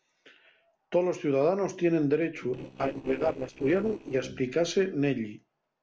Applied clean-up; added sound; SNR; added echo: neural separator model SepFormer DNS4.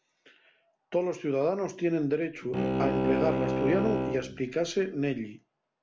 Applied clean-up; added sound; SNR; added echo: none; Bowed string instrument; 0 dB; none.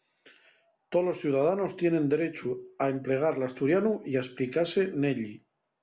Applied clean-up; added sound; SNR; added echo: none; none; none; none.